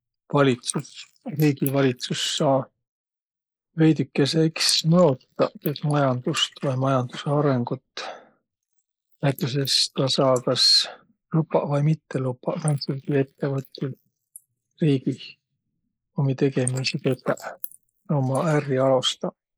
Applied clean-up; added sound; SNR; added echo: neural mask model Resemble Enhance denoiser.